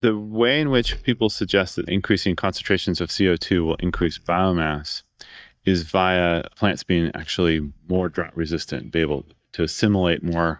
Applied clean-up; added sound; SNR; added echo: neural mask model DeepFilterNet 3.